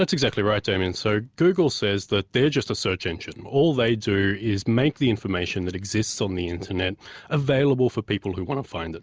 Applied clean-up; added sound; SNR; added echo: none; none; none; none.